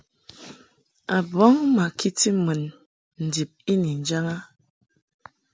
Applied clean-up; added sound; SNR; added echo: none; none; none; none.